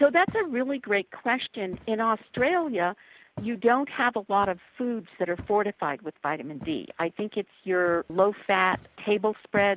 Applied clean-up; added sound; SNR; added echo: none; Walk, footsteps; 19 dB; none.